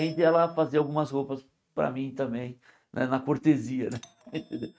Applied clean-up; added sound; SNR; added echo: neural mask model RNNoise.